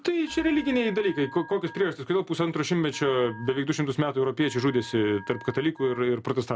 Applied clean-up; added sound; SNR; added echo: none; Telephone + Engine / Car; 20 dB; none.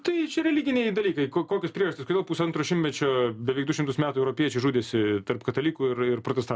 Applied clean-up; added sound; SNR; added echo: none; none; none; none.